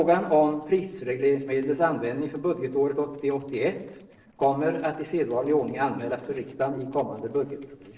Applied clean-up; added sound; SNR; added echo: neural separator model SepFormer DNS4.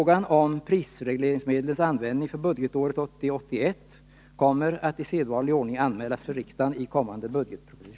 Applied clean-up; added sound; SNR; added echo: none; none; none; none.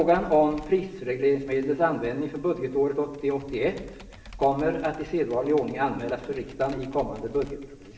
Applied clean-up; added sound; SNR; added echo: none; Computer keyboard; 20 dB; reverberation time 0.8 s.